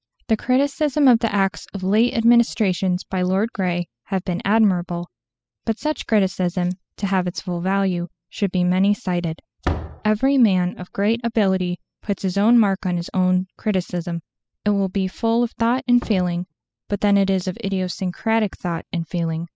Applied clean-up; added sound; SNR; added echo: classical method spectral subtraction.